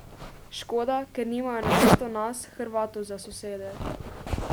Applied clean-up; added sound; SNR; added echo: none; Zipper (clothing); -3 dB; none.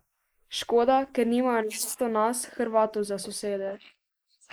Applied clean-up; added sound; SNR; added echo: neural mask model Resemble Enhance denoiser.